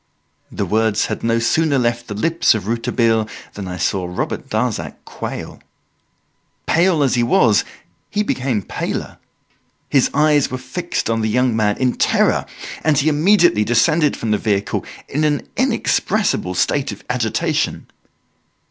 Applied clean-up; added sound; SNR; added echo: none; none; none; none.